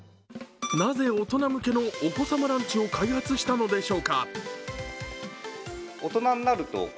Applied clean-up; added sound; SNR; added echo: none; none; none; none.